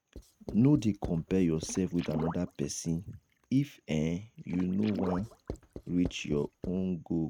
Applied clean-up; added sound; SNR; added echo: neural mask model RNNoise.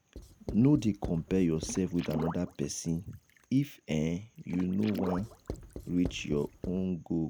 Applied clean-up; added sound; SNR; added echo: none; Water / Splash, splatter + Writing; 12 dB; none.